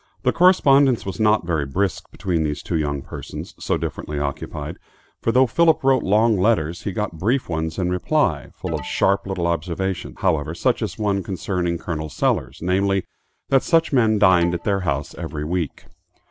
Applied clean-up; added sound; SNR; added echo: none; Alarm; 19 dB; none.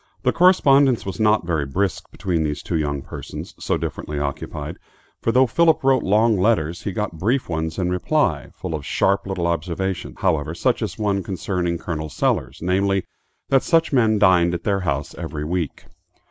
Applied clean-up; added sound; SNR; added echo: none; none; none; none.